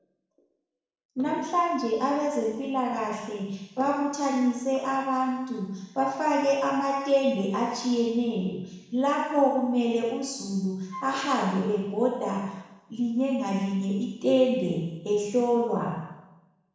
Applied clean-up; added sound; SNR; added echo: neural separator model SepFormer DNS4.